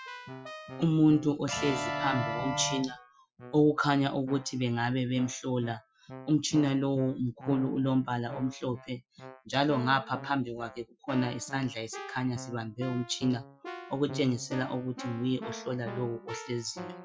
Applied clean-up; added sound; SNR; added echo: classical method Wiener filter.